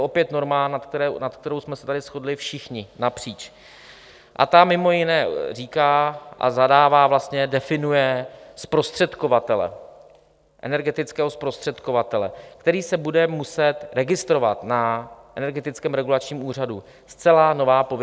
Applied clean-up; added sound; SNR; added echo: none; none; none; none.